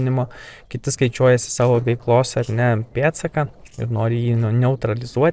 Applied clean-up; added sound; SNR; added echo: neural separator model SepFormer DNS4.